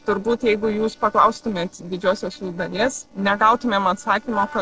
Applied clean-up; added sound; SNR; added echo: neural separator model SepFormer DNS4.